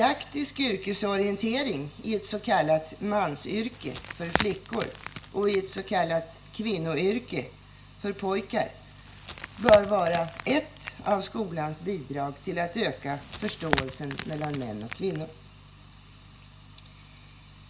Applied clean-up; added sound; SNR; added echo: none; Wood; 8 dB; reverberation time 0.4 s.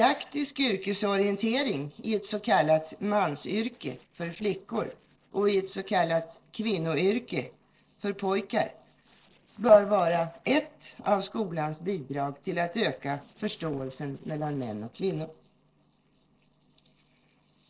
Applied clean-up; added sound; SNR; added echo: neural separator model SepFormer DNS4.